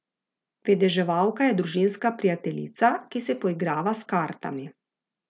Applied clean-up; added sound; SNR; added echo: none; none; none; none.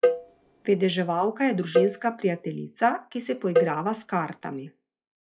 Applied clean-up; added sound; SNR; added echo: classical method log-MMSE.